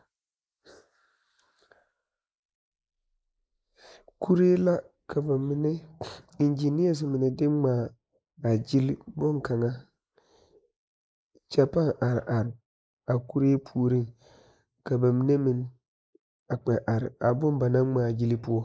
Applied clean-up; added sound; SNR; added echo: neural mask model Resemble Enhance denoiser.